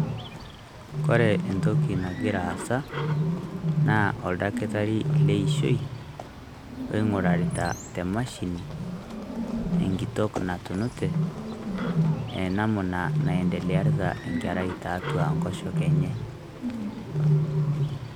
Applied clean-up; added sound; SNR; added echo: none; Bird; -2 dB; none.